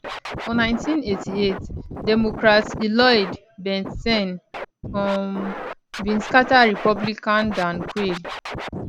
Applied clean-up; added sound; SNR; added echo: none; Scratching (performance technique); 10 dB; none.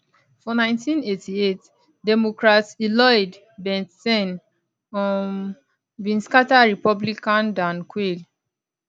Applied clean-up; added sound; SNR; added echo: none; none; none; none.